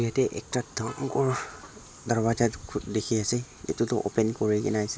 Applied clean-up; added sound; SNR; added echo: none; none; none; none.